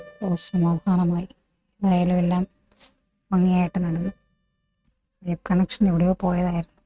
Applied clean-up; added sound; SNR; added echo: neural mask model RNNoise.